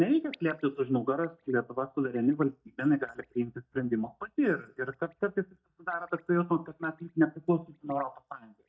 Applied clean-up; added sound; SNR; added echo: neural mask model DeepFilterNet 3.